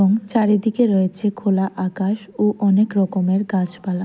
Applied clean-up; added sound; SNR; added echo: none; none; none; none.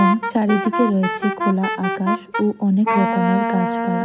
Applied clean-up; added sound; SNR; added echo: none; Wind instrument, woodwind instrument; 3 dB; none.